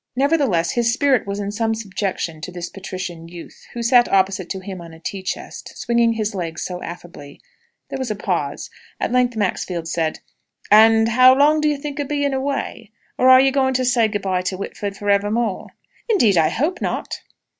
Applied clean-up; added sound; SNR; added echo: none; none; none; none.